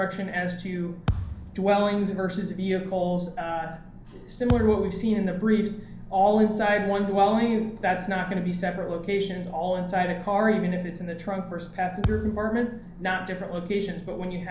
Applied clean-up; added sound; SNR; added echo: none; Thump, thud; 7 dB; reverberation time 0.6 s.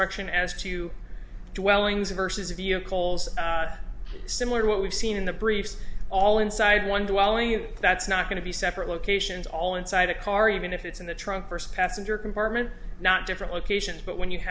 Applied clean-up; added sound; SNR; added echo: none; none; none; none.